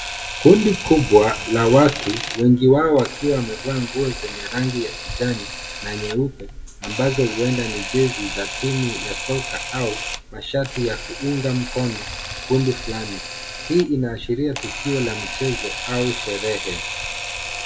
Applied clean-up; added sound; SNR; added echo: none; Camera; 9 dB; reverberation time 1.0 s.